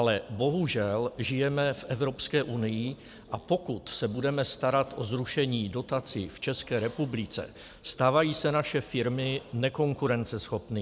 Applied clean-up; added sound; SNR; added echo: none; none; none; none.